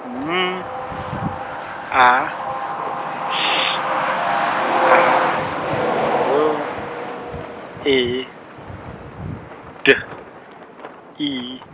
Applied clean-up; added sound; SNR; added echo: none; Truck; 0 dB; none.